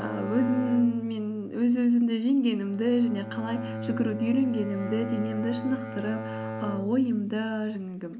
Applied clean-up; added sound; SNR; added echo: none; Bowed string instrument; 10 dB; none.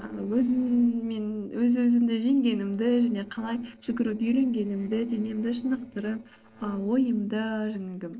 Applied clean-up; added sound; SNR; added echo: neural separator model SepFormer DNS4.